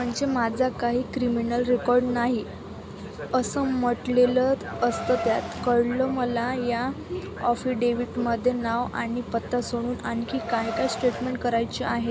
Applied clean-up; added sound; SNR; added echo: none; Car; 15 dB; none.